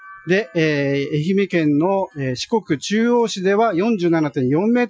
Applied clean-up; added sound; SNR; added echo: classical method Wiener filter.